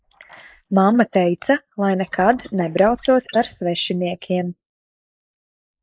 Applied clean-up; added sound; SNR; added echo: neural mask model Resemble Enhance denoiser.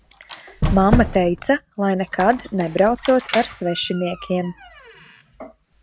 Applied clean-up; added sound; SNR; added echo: none; Squeak; 7 dB; none.